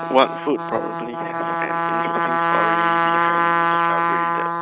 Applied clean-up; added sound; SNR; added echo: neural mask model RNNoise.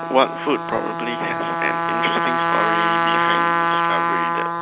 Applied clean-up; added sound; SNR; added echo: none; Trumpet; -4 dB; none.